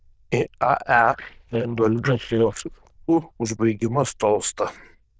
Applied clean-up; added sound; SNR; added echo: neural diffusion model UNIVERSE++.